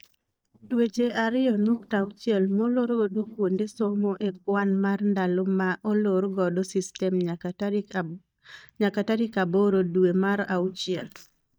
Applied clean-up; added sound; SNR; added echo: neural mask model DeepFilterNet 3.